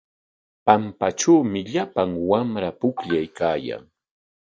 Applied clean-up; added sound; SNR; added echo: none; none; none; none.